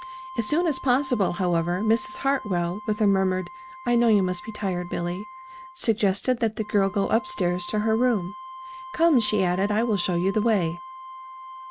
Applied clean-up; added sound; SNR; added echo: none; Wind instrument, woodwind instrument; 15 dB; none.